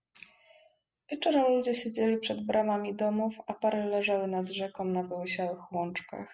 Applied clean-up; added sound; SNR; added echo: none; none; none; none.